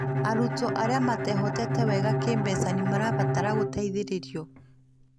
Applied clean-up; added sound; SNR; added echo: none; Bowed string instrument; -1 dB; none.